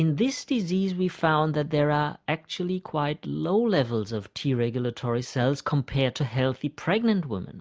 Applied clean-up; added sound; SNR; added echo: none; none; none; none.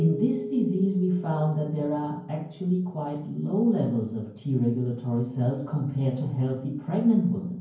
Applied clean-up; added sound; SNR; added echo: none; Keyboard (musical); 16 dB; reverberation time 0.9 s.